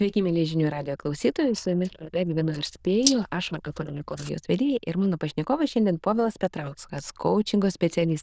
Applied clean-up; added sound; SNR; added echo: neural diffusion model UNIVERSE++.